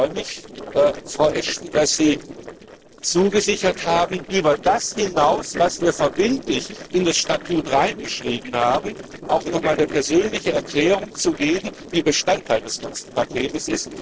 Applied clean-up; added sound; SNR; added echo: neural separator model SepFormer DNS4.